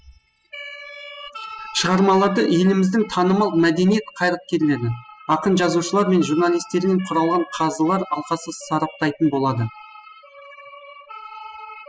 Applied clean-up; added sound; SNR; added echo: classical method spectral subtraction.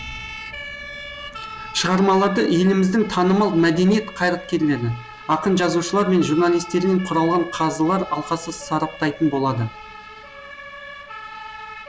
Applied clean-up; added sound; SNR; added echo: none; Siren; 15 dB; none.